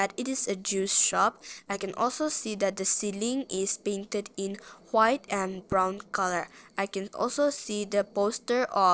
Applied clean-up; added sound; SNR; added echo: neural separator model SepFormer DNS4.